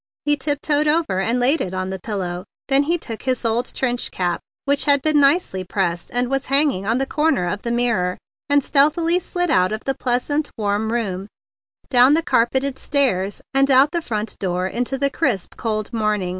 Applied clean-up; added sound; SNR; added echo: none; none; none; none.